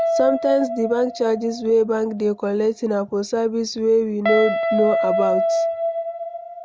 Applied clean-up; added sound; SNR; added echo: none; Guitar; 3 dB; none.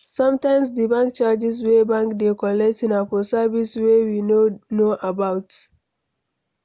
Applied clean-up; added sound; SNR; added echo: none; none; none; none.